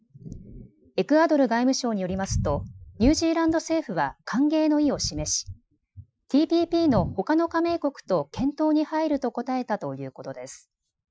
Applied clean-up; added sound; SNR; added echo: classical method Wiener filter.